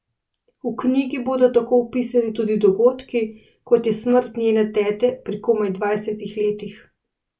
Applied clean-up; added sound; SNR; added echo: none; none; none; none.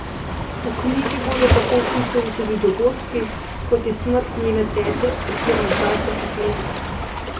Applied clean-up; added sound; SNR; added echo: none; Waves, surf; 1 dB; none.